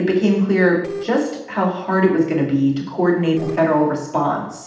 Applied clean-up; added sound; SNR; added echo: neural separator model SepFormer DNS4.